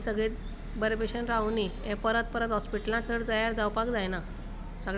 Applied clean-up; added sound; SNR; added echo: none; none; none; none.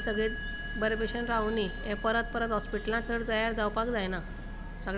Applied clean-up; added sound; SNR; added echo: none; Chime; 6 dB; none.